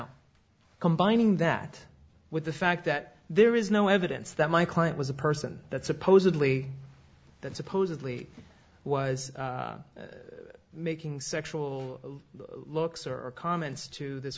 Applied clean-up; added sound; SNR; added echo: none; none; none; none.